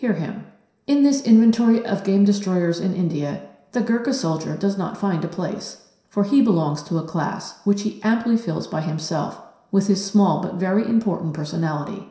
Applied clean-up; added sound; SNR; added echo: none; none; none; reverberation time 0.7 s.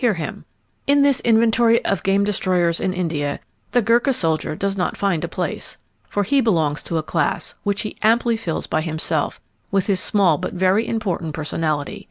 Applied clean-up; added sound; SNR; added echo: none; none; none; none.